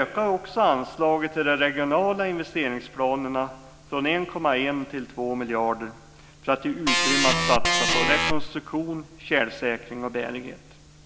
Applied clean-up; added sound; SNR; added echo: none; Organ; -4 dB; none.